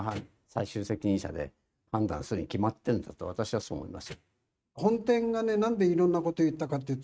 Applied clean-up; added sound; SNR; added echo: neural mask model RNNoise.